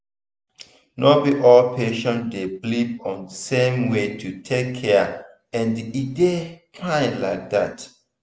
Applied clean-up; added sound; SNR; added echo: none; none; none; none.